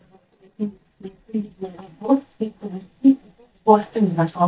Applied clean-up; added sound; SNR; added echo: neural mask model DeepFilterNet 3.